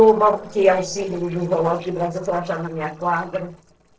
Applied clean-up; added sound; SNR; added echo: neural separator model SepFormer DNS4.